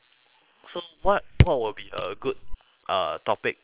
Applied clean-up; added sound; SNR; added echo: neural separator model SepFormer WHAM!.